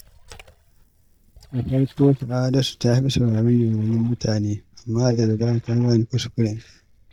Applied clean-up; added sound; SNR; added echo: neural mask model DeepFilterNet 3.